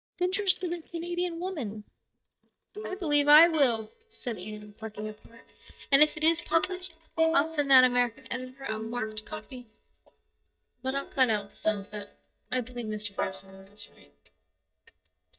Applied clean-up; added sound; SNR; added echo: neural mask model DeepFilterNet 3.